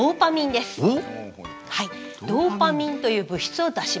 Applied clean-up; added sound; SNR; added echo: none; none; none; none.